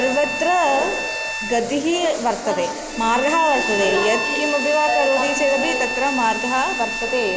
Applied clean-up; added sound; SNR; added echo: none; Bowed string instrument; 6 dB; none.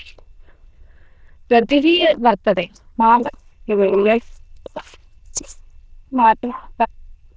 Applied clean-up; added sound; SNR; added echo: neural diffusion model UNIVERSE++.